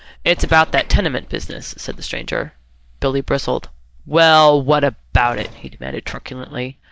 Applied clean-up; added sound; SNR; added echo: neural mask model DeepFilterNet 3.